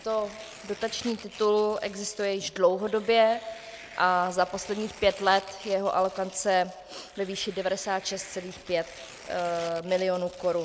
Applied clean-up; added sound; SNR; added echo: none; Tearing; 19 dB; none.